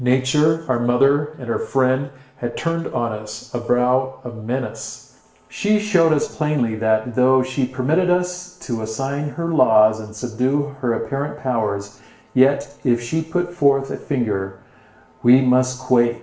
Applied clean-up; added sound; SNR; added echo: none; none; none; reverberation time 0.7 s.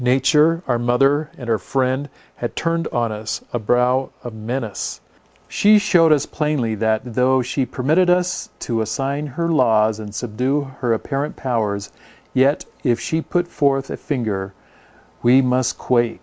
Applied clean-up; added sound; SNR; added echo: none; none; none; none.